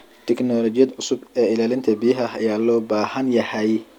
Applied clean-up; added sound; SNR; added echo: none; none; none; none.